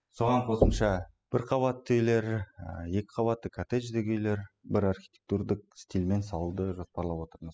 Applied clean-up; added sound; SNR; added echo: classical method spectral subtraction.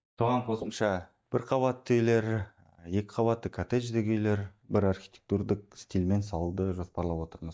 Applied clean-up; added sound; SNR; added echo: neural mask model DeepFilterNet 3.